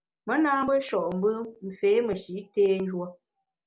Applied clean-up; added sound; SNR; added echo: none; none; none; none.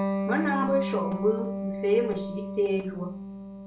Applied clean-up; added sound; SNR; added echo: none; Electric guitar; 3 dB; reverberation time 0.4 s.